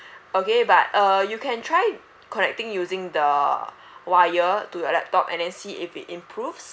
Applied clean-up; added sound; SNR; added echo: none; none; none; none.